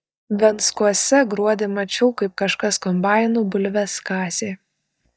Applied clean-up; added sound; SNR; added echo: neural mask model DeepFilterNet 3.